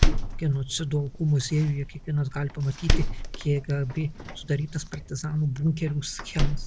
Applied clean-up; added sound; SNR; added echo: none; Door; 0 dB; none.